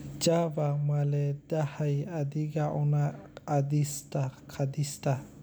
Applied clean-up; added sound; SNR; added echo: none; none; none; none.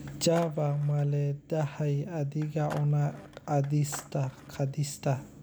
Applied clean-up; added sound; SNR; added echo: none; Skateboard; 20 dB; none.